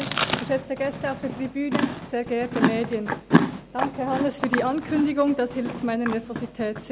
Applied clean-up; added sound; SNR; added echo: none; Chewing, mastication; 1 dB; none.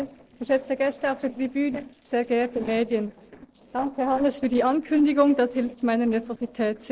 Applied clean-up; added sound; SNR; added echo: neural separator model SepFormer DNS4.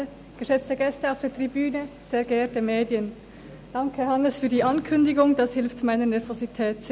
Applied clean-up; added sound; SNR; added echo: none; none; none; none.